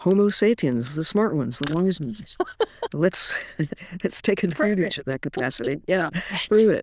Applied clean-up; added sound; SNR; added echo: neural diffusion model UNIVERSE++.